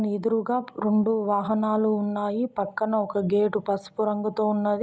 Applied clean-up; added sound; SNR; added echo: none; none; none; none.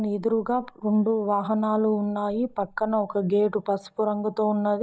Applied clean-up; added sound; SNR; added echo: neural mask model DeepFilterNet 3.